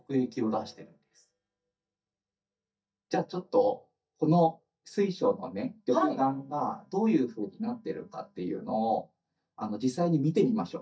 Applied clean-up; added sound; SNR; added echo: neural mask model DeepFilterNet 3.